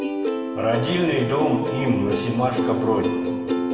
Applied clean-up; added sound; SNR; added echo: none; Plucked string instrument; 1 dB; reverberation time 2.0 s.